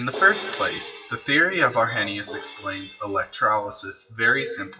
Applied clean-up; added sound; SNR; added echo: classical method WPE with log-MMSE.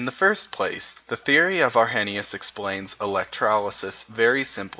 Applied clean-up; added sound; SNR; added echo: none; none; none; none.